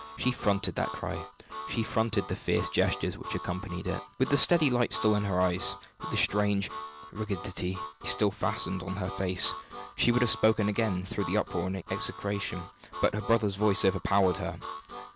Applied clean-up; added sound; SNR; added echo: none; Harmonica; 12 dB; none.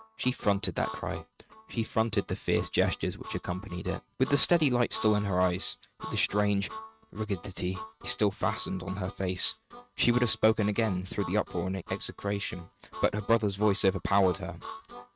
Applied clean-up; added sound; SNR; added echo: neural mask model RNNoise.